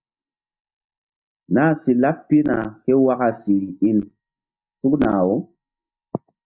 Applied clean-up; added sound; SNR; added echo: neural mask model DeepFilterNet 3.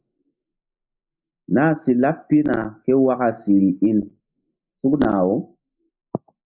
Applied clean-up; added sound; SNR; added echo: neural mask model Resemble Enhance denoiser.